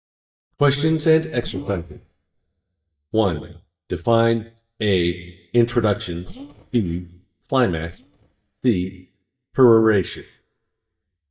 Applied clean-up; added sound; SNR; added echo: neural mask model DeepFilterNet 3.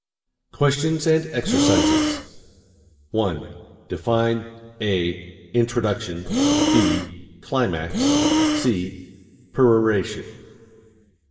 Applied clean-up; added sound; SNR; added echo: none; Breathing; -3 dB; reverberation time 2.4 s.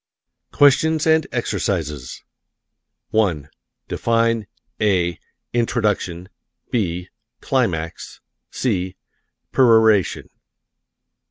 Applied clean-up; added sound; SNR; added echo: none; none; none; none.